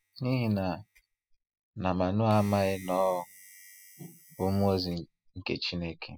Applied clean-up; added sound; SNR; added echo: classical method spectral subtraction.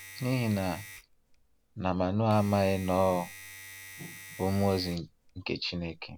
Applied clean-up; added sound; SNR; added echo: none; Domestic sounds, home sounds; 18 dB; none.